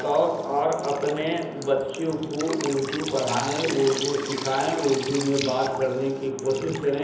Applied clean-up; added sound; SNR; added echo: none; Drip; 11 dB; reverberation time 0.7 s.